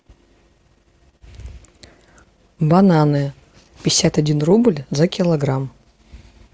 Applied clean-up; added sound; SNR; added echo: none; none; none; none.